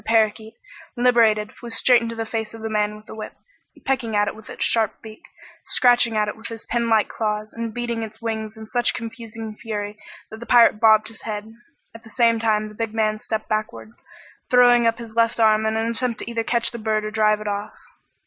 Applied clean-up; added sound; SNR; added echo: none; none; none; none.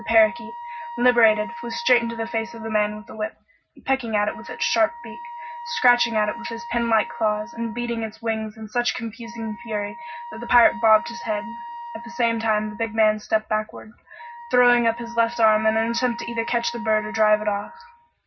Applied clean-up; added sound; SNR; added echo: none; Wind instrument, woodwind instrument; 13 dB; reverberation time 0.4 s.